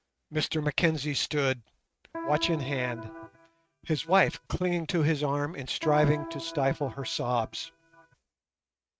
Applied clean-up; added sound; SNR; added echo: neural mask model RNNoise.